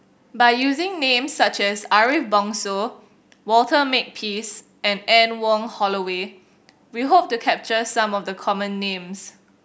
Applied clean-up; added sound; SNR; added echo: none; none; none; none.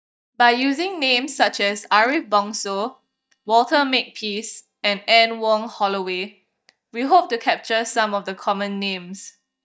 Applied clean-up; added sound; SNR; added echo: neural mask model DeepFilterNet 3.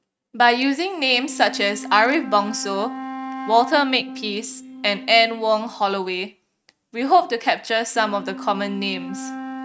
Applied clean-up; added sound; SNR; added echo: neural mask model RNNoise.